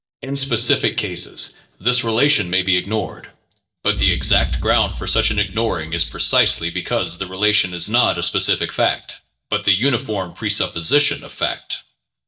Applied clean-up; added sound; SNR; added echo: neural mask model DeepFilterNet 3.